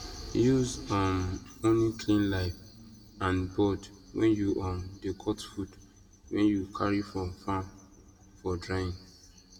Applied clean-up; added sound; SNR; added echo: none; none; none; reverberation time 1.1 s.